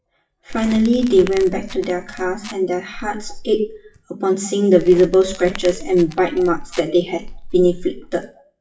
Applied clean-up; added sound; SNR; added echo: classical method WPE with log-MMSE.